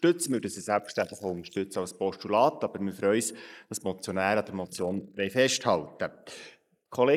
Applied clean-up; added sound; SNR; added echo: neural mask model Resemble Enhance denoiser.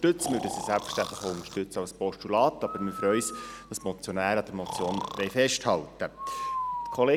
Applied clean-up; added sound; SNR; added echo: none; Breathing; 9 dB; none.